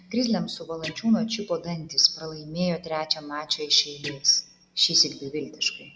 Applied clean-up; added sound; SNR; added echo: none; Guitar; 17 dB; none.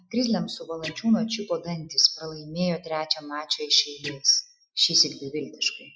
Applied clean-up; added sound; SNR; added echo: classical method Wiener filter.